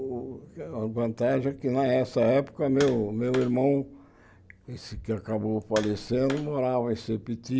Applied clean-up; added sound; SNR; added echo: none; Tap; 17 dB; none.